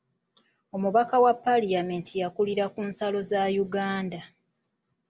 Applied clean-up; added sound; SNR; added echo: none; none; none; none.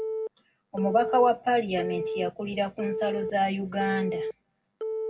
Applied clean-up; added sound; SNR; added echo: none; Telephone; 5 dB; reverberation time 0.3 s.